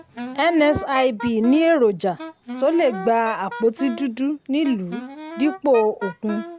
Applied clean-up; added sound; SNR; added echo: none; Wind instrument, woodwind instrument; 14 dB; none.